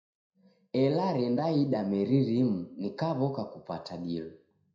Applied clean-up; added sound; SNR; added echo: none; none; none; reverberation time 0.5 s.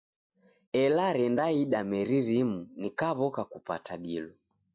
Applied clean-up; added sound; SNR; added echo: none; none; none; none.